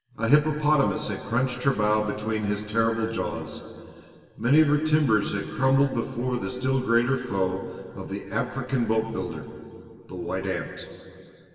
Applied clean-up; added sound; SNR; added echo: none; none; none; reverberation time 2.6 s.